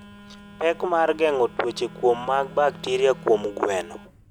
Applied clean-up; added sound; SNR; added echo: none; Bowed string instrument + Telephone; 19 dB; none.